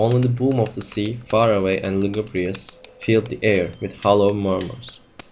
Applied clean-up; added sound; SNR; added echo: none; Bicycle bell; 12 dB; none.